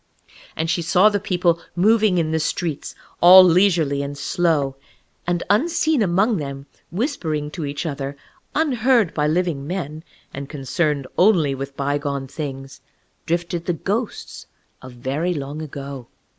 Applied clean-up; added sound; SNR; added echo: none; none; none; none.